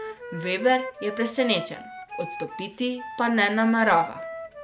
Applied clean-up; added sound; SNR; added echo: none; Wind instrument, woodwind instrument; 11 dB; none.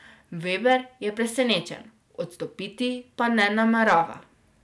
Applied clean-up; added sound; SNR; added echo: none; none; none; none.